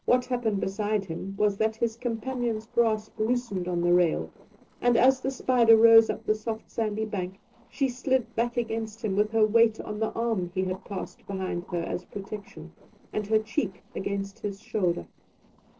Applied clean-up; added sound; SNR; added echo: neural separator model SepFormer DNS4.